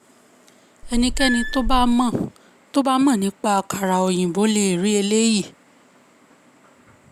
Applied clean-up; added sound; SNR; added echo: none; Squeak / Screech; 3 dB; none.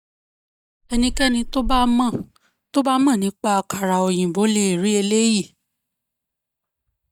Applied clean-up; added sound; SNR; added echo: neural mask model DeepFilterNet 3.